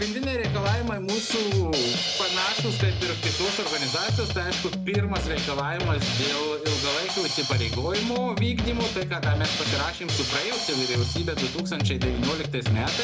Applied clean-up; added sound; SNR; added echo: none; Drum kit; -2 dB; none.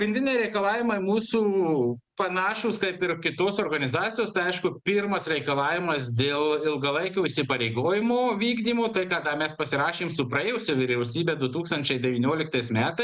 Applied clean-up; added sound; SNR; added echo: none; none; none; none.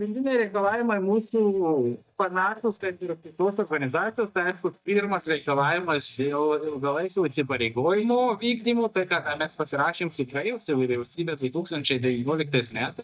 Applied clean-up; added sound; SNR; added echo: neural mask model DeepFilterNet 3.